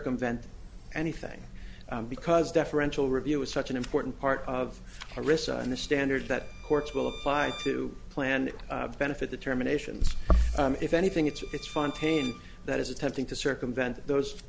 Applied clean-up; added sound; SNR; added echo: none; Bowed string instrument; 19 dB; none.